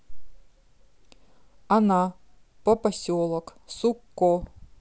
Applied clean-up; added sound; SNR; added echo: none; none; none; none.